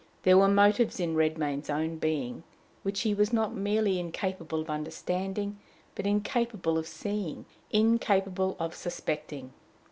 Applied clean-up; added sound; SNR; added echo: none; none; none; none.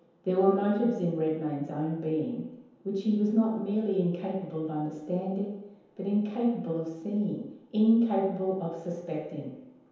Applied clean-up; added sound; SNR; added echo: none; none; none; reverberation time 0.9 s.